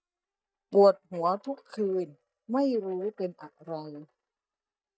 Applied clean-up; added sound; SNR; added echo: neural mask model DeepFilterNet 3.